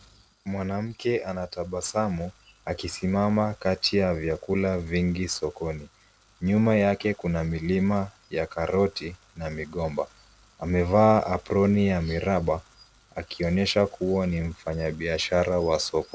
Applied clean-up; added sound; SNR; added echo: none; none; none; none.